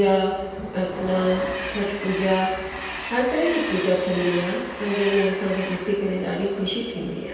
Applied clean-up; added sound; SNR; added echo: none; Train; 10 dB; reverberation time 1.2 s.